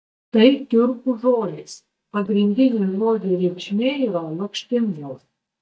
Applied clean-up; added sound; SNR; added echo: neural mask model DeepFilterNet 3.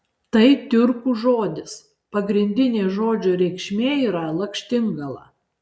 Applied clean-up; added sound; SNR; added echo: none; none; none; none.